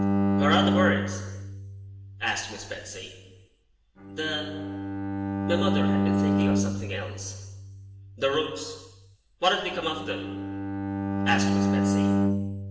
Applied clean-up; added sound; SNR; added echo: none; Bowed string instrument; -4 dB; reverberation time 1.1 s.